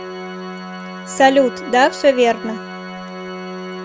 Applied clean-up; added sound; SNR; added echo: none; Organ; 11 dB; none.